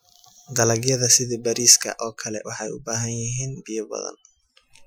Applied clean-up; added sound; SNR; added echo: classical method Wiener filter.